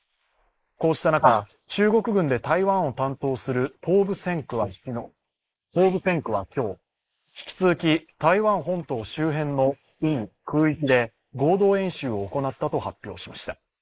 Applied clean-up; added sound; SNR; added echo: neural mask model Resemble Enhance denoiser.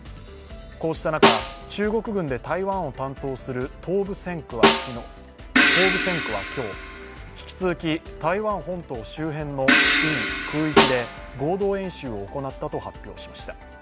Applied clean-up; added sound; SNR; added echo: none; Crash cymbal + Snare drum; -3 dB; none.